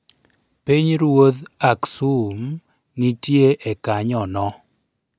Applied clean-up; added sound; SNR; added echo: none; none; none; none.